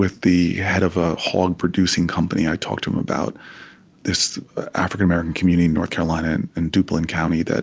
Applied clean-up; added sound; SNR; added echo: none; none; none; none.